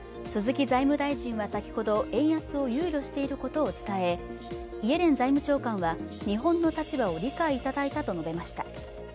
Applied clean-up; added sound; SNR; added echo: none; none; none; none.